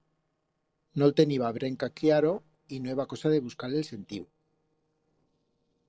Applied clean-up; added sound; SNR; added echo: neural separator model SepFormer DNS4.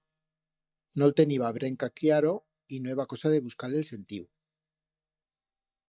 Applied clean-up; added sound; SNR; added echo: neural mask model DeepFilterNet 3.